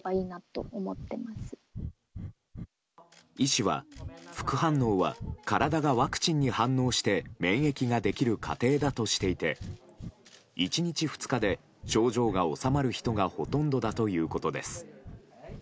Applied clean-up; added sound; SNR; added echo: none; Breathing; 15 dB; none.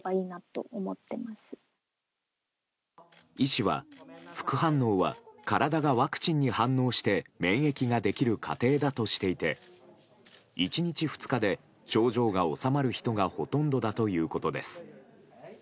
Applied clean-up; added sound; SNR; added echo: none; none; none; none.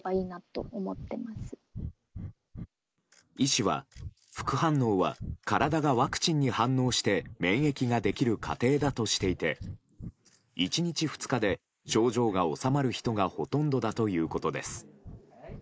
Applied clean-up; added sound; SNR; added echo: neural mask model Resemble Enhance denoiser.